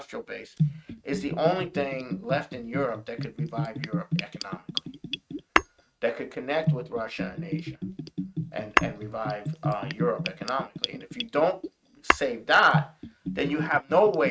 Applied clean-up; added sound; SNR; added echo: neural mask model RNNoise.